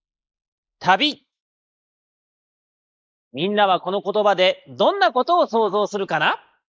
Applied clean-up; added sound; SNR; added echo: neural mask model Resemble Enhance denoiser.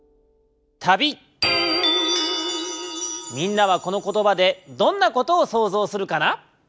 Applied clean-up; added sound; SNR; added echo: none; none; none; none.